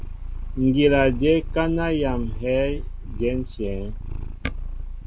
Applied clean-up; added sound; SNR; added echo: none; Purr; 6 dB; none.